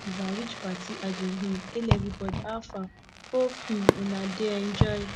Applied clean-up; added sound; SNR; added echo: none; Fireworks; 0 dB; none.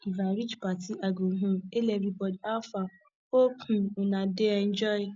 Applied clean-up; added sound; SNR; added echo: none; none; none; none.